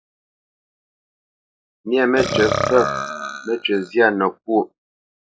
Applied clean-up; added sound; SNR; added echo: classical method log-MMSE.